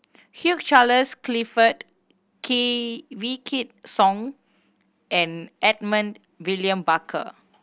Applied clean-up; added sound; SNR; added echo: none; none; none; none.